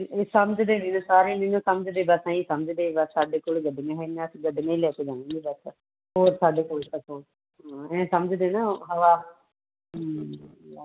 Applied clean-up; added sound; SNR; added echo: none; none; none; none.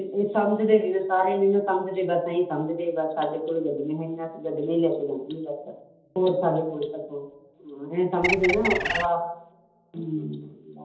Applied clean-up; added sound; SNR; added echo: none; Bird; 0 dB; reverberation time 1.2 s.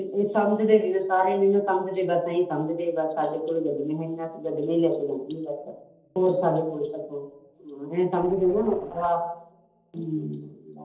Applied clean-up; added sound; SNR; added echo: neural separator model SepFormer DNS4.